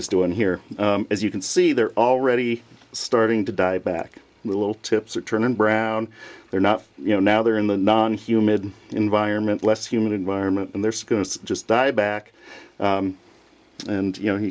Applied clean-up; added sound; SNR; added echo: none; none; none; none.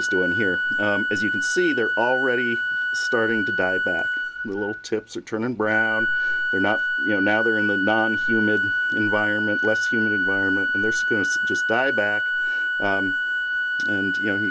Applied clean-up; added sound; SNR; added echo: none; Organ; -3 dB; none.